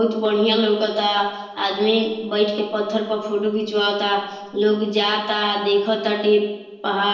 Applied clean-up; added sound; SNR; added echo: neural separator model SepFormer DNS4.